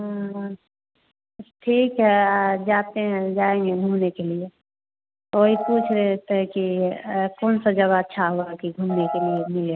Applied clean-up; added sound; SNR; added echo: none; Piano; 4 dB; none.